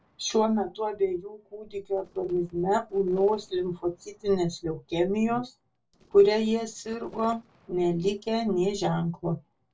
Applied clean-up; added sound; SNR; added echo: neural separator model SepFormer DNS4.